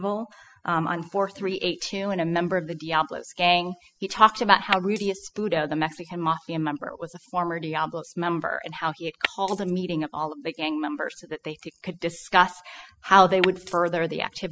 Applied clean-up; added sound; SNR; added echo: classical method spectral subtraction.